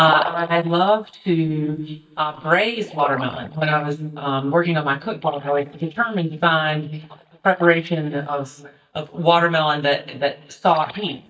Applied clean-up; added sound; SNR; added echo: neural mask model DeepFilterNet 3.